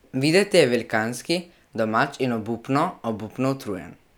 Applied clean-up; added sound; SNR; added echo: none; none; none; none.